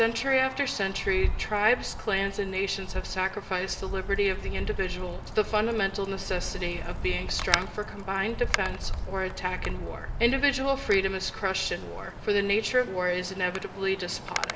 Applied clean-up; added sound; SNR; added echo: none; Wind; 5 dB; reverberation time 2.2 s.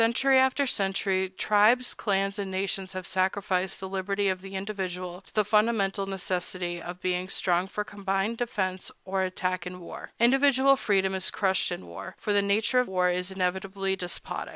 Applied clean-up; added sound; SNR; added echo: none; none; none; none.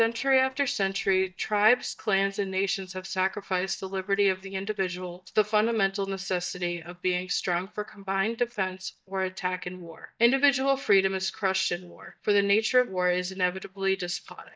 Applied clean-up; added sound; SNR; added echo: neural mask model DeepFilterNet 3.